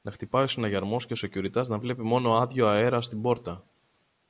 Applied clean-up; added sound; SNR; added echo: none; none; none; none.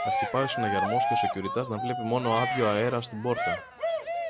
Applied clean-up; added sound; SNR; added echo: none; Cheering; 0 dB; none.